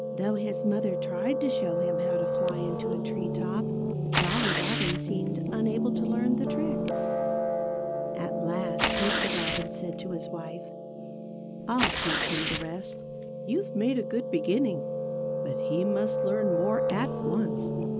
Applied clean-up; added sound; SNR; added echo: none; Tearing + Piano; -4 dB; none.